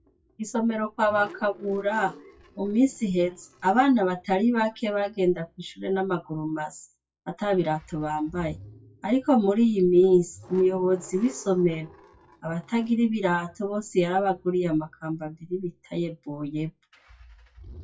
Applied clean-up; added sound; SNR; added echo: classical method WPE with log-MMSE.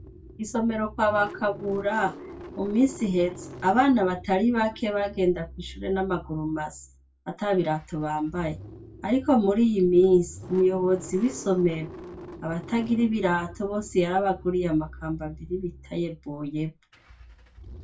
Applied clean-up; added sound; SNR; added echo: none; Engine starting / Car; 17 dB; reverberation time 0.2 s.